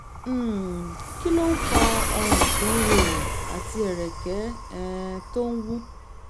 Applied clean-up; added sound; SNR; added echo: none; Train; -5 dB; none.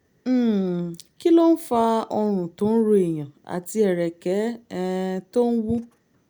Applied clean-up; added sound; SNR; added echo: none; none; none; none.